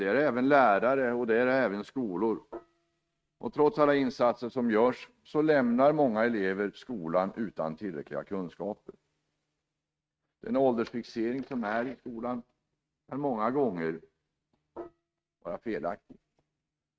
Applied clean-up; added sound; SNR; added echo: neural mask model RNNoise.